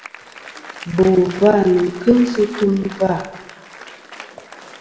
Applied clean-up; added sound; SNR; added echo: none; Applause; 17 dB; reverberation time 0.9 s.